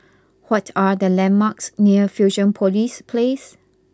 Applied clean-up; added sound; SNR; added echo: none; none; none; none.